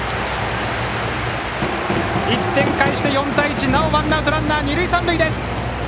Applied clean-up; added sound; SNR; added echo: none; Bass guitar; 10 dB; none.